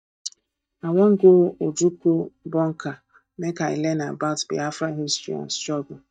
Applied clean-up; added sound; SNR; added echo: neural mask model DeepFilterNet 3.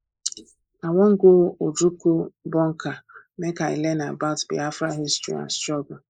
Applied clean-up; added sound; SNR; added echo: neural mask model Resemble Enhance denoiser.